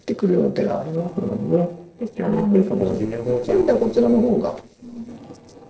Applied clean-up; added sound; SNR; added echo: neural separator model SepFormer DNS4.